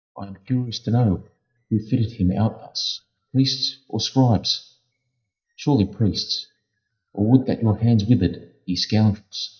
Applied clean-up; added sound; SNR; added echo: neural mask model DeepFilterNet 3.